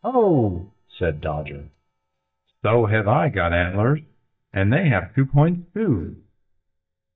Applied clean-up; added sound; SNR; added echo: neural mask model DeepFilterNet 3.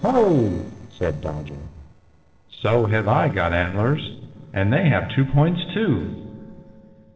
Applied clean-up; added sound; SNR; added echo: neural separator model SepFormer DNS4.